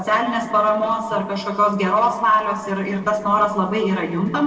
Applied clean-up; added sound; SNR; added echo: neural separator model SepFormer DNS4.